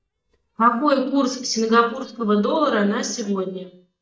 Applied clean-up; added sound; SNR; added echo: neural mask model DeepFilterNet 3.